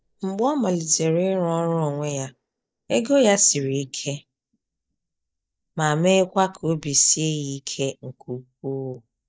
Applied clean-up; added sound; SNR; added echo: neural mask model DeepFilterNet 3.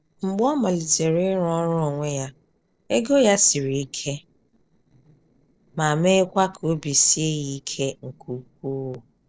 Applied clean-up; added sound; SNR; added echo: neural separator model SepFormer DNS4.